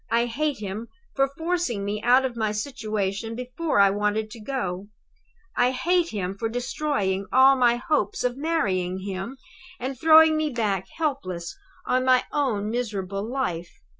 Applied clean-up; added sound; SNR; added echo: none; none; none; none.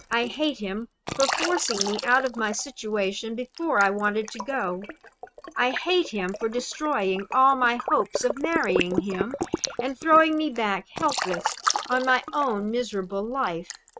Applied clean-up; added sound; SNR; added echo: neural mask model RNNoise.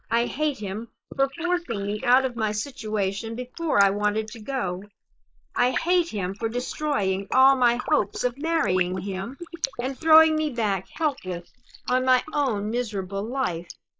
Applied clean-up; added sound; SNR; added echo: neural mask model Resemble Enhance denoiser.